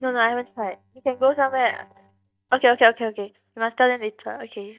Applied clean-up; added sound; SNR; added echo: neural mask model DeepFilterNet 3.